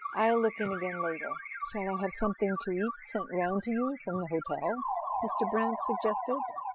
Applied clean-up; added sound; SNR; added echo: classical method spectral subtraction.